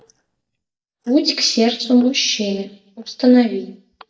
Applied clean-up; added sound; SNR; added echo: neural mask model DeepFilterNet 3.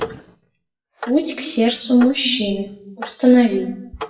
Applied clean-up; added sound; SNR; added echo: classical method WPE with log-MMSE.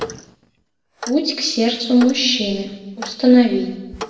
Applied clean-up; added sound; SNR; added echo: none; Clock; 17 dB; reverberation time 1.0 s.